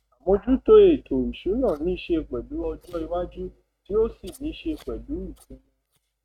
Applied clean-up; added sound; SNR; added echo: neural mask model RNNoise.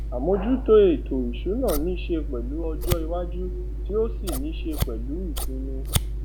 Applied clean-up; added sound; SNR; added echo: none; Scissors; 2 dB; none.